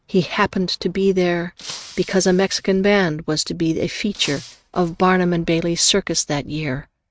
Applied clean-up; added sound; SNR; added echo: neural mask model RNNoise.